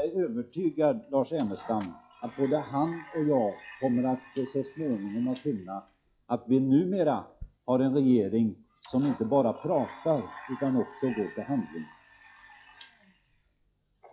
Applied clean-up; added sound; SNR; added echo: classical method log-MMSE.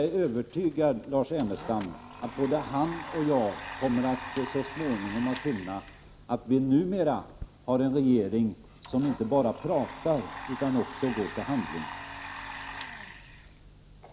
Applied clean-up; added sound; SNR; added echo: none; Domestic sounds, home sounds; 14 dB; none.